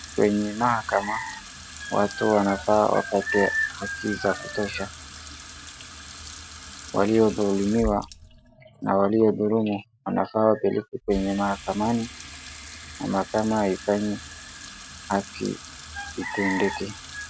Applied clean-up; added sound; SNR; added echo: none; Sink (filling or washing) / Water tap, faucet; 15 dB; none.